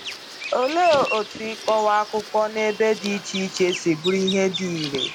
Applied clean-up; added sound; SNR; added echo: none; Bird vocalization, bird call, bird song; 10 dB; none.